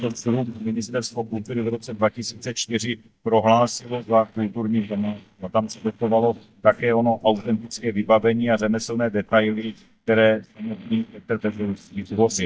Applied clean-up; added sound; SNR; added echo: neural mask model DeepFilterNet 3.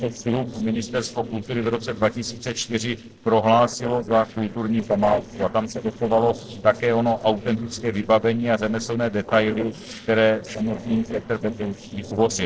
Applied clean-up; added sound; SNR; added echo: neural separator model SepFormer DNS4.